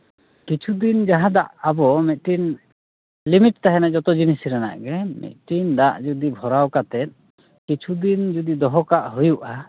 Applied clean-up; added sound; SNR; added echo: none; none; none; none.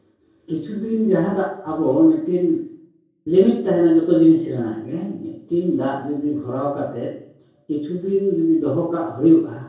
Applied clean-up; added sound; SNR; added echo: none; none; none; reverberation time 0.6 s.